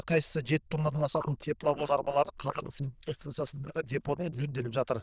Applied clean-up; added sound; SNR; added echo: neural diffusion model UNIVERSE++.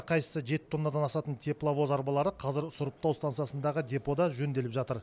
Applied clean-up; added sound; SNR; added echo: none; none; none; none.